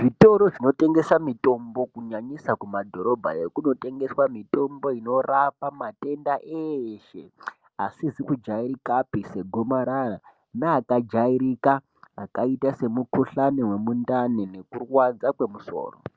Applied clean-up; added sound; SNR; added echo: none; none; none; none.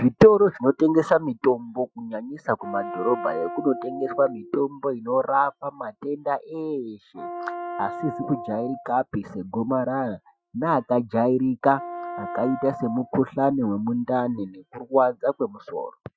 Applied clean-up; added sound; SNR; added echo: classical method Wiener filter.